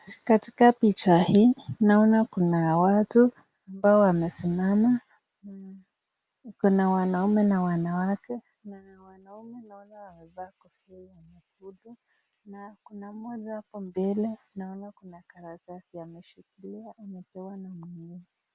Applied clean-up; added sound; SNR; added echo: none; none; none; none.